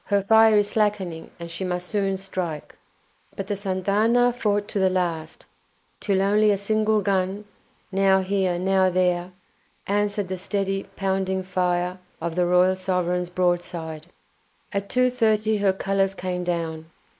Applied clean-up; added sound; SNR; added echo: neural mask model Resemble Enhance denoiser.